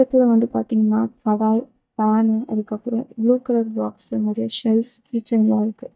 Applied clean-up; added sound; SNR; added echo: neural mask model DeepFilterNet 3.